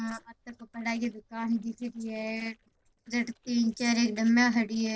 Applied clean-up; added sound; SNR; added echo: neural separator model SepFormer DNS4.